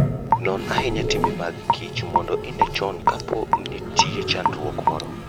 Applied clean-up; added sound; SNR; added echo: none; Raindrop / Drip + Toilet flush; -4 dB; none.